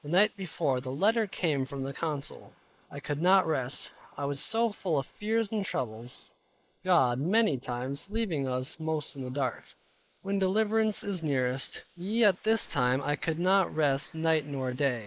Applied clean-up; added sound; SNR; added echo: neural mask model Resemble Enhance denoiser.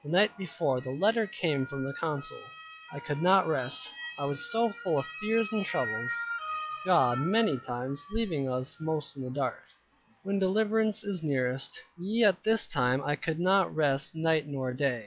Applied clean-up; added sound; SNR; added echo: classical method log-MMSE.